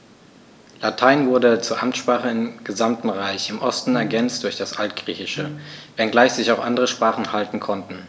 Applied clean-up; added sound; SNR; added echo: none; Piano; 14 dB; none.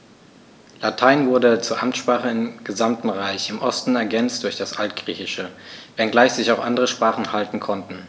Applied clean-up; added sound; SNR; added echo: none; none; none; none.